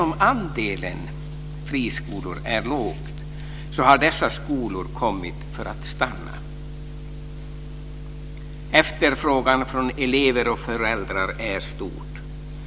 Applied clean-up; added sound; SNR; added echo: none; none; none; none.